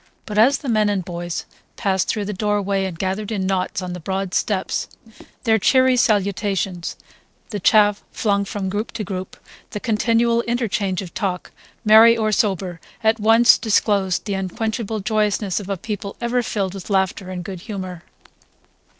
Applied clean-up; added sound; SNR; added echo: neural separator model SepFormer DNS4.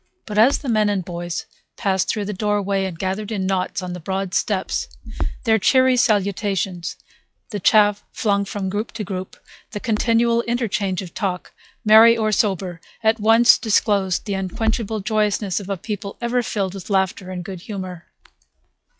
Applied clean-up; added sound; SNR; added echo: classical method log-MMSE.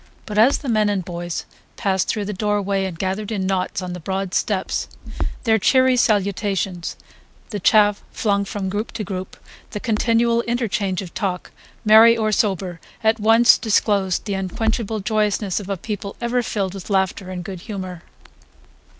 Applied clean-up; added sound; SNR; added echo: none; Crackle; 13 dB; none.